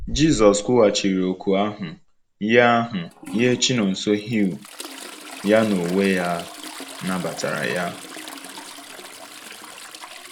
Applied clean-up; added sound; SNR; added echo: none; Trickle, dribble / Toilet flush; 15 dB; none.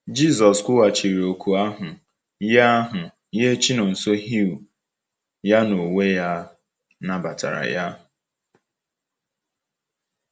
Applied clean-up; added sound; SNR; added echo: none; none; none; none.